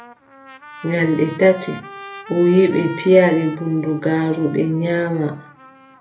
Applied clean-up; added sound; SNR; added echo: none; Trumpet; 19 dB; reverberation time 0.3 s.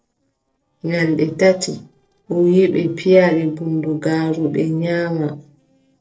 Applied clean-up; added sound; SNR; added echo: neural separator model SepFormer DNS4.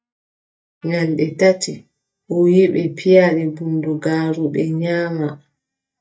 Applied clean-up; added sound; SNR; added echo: neural mask model DeepFilterNet 3.